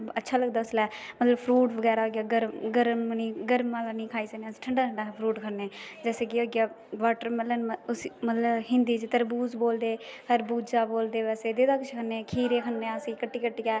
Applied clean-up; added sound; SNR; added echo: none; none; none; none.